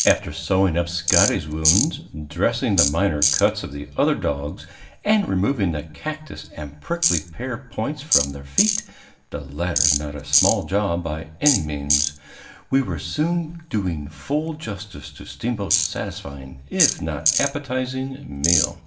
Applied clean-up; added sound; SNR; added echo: none; Tools; 3 dB; reverberation time 0.7 s.